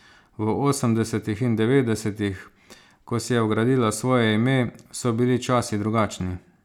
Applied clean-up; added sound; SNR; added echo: none; none; none; none.